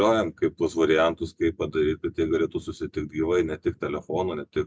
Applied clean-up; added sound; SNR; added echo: none; none; none; none.